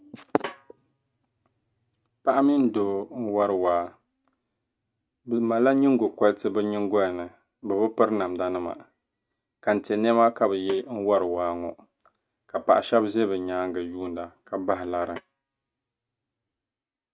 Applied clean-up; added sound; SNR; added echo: neural mask model RNNoise.